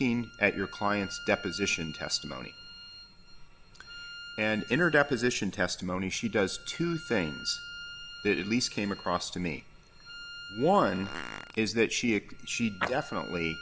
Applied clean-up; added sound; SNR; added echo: none; Bowed string instrument + Fart; 15 dB; none.